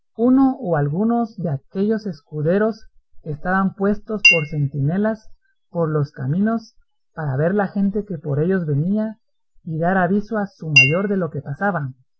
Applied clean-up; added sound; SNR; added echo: none; Chink, clink; -1 dB; none.